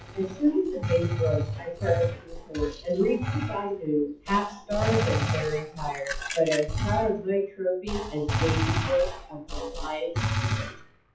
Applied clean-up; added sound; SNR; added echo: classical method WPE with log-MMSE.